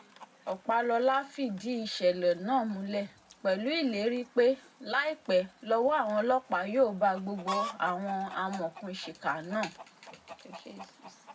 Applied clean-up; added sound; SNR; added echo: none; Chicken, rooster; 16 dB; reverberation time 0.3 s.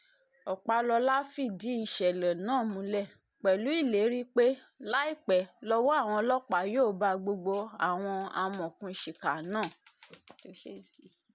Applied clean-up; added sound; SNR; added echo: none; none; none; none.